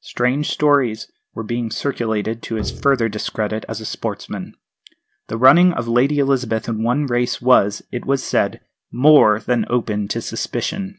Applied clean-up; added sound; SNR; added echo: none; Bowed string instrument; 14 dB; none.